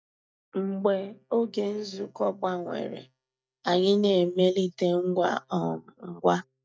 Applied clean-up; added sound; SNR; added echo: neural mask model DeepFilterNet 3.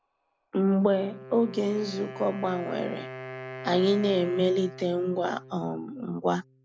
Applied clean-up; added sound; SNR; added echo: none; Wind instrument, woodwind instrument; 15 dB; none.